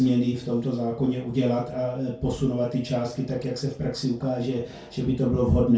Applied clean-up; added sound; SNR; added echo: none; none; none; reverberation time 0.3 s.